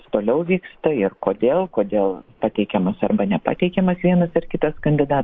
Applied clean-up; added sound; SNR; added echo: neural mask model Resemble Enhance denoiser.